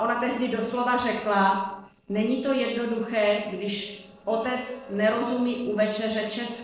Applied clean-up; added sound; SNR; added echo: neural separator model SepFormer DNS4.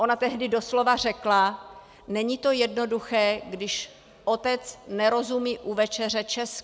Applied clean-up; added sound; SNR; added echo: none; none; none; none.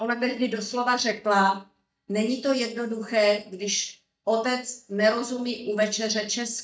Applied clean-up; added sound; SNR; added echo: neural mask model DeepFilterNet 3.